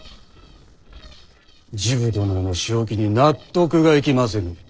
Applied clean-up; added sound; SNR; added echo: neural separator model SepFormer DNS4.